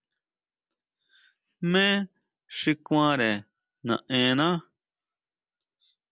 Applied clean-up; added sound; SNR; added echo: none; none; none; none.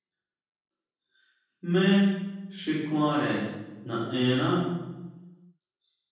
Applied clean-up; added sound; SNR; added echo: none; none; none; reverberation time 1.3 s.